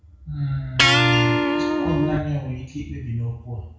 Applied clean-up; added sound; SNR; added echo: none; Electric guitar; -4 dB; reverberation time 0.6 s.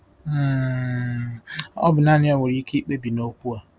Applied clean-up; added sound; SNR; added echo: none; none; none; none.